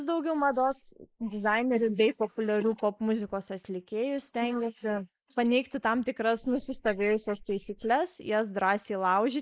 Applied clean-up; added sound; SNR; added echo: neural mask model Resemble Enhance denoiser.